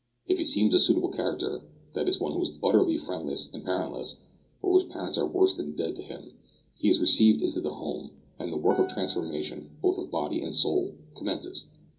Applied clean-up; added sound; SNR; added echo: none; Piano; 18 dB; reverberation time 0.2 s.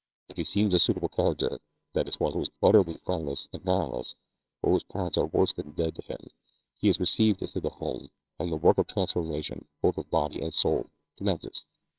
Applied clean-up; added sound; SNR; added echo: neural separator model SepFormer WHAMR!.